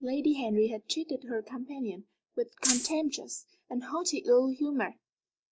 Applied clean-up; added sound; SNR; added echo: neural mask model DeepFilterNet 3.